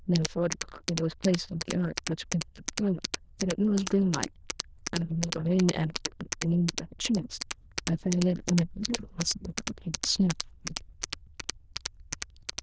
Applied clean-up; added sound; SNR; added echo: neural diffusion model UNIVERSE++.